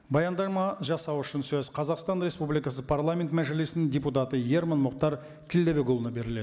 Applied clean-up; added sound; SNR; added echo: none; none; none; none.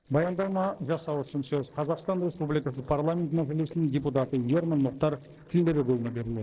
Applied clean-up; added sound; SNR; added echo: neural separator model SepFormer DNS4.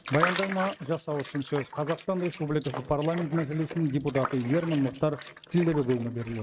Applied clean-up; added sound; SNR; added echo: neural mask model RNNoise.